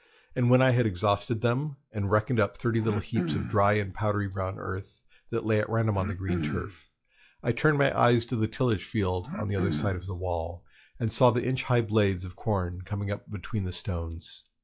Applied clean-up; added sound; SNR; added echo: classical method log-MMSE.